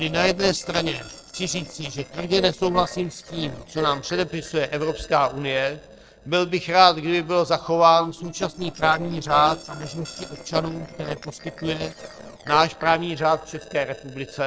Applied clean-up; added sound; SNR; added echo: neural separator model SepFormer DNS4.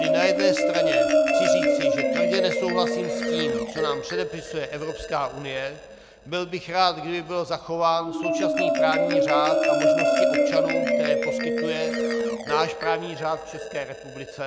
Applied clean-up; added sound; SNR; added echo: none; Marimba, xylophone; -4 dB; none.